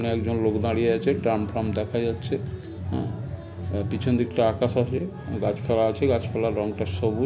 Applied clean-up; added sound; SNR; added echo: none; none; none; none.